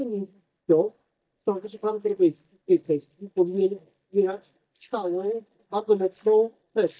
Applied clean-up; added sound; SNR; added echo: neural mask model DeepFilterNet 3.